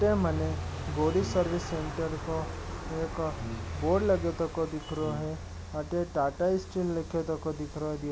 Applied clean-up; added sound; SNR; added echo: none; Brass instrument; 13 dB; none.